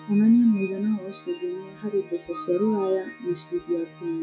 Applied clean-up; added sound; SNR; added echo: classical method log-MMSE.